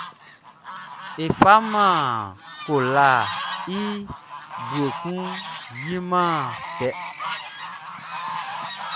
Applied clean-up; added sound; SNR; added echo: none; Fowl; 9 dB; none.